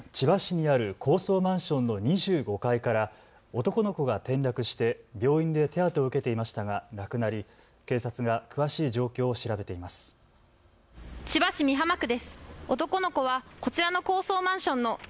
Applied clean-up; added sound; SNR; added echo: none; none; none; none.